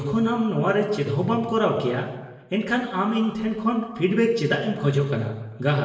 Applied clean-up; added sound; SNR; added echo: none; none; none; reverberation time 1.0 s.